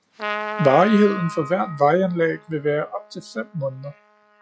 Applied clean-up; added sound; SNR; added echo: classical method log-MMSE.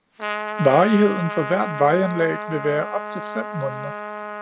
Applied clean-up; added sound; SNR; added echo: none; Trumpet; 8 dB; none.